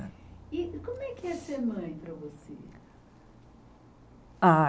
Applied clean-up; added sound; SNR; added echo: none; none; none; none.